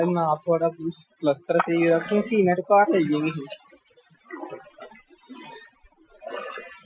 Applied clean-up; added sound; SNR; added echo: classical method Wiener filter.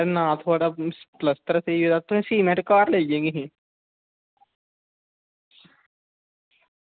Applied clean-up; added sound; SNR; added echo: none; none; none; none.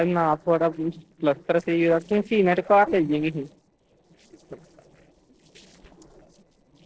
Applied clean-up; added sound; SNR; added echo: neural separator model SepFormer DNS4.